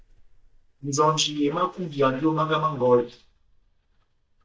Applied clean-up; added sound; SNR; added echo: neural mask model DeepFilterNet 3.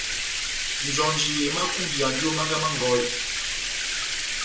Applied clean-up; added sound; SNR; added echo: none; Bathtub (filling or washing); -1 dB; reverberation time 0.2 s.